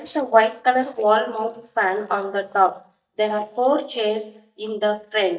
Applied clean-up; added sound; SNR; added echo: neural mask model DeepFilterNet 3.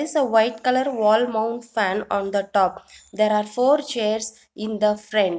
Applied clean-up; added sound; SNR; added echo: none; none; none; none.